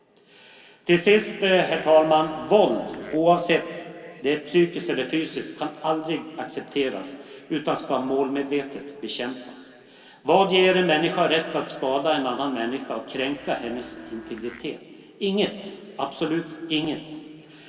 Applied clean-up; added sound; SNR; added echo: none; Domestic sounds, home sounds; 19 dB; reverberation time 2.3 s.